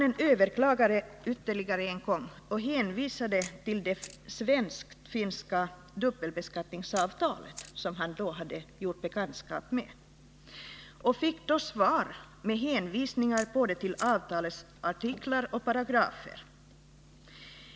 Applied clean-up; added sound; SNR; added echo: none; Camera; 19 dB; none.